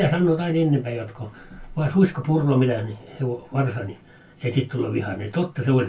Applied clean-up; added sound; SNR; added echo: none; none; none; reverberation time 0.2 s.